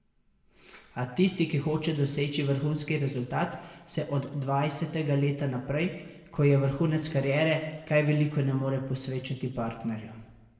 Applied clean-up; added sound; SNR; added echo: none; none; none; reverberation time 1.1 s.